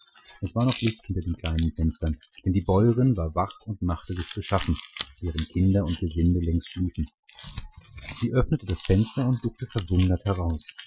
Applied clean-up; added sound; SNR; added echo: classical method Wiener filter.